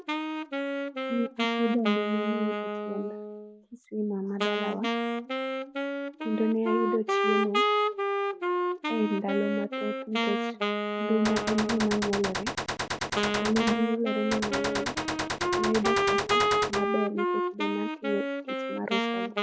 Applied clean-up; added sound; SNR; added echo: none; Wind instrument, woodwind instrument + Gunshot, gunfire; -2 dB; none.